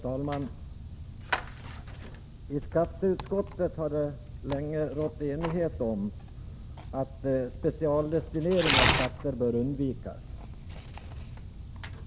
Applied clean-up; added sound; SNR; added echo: none; Tearing; 4 dB; none.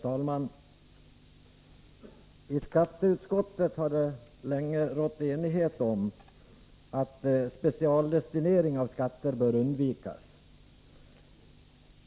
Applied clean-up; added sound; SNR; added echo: none; none; none; none.